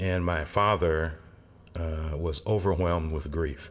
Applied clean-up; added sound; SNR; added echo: none; none; none; reverberation time 2.1 s.